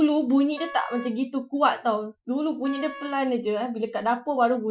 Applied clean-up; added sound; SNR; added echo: classical method Wiener filter.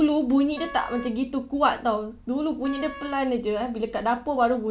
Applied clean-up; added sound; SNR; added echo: none; Wind instrument, woodwind instrument; 17 dB; none.